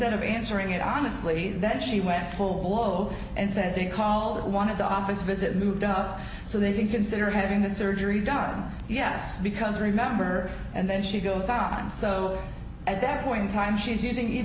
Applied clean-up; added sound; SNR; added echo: none; none; none; none.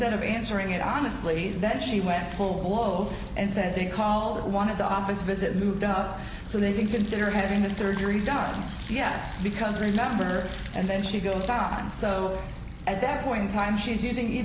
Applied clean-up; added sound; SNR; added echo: none; Cutlery, silverware + Liquid; 17 dB; none.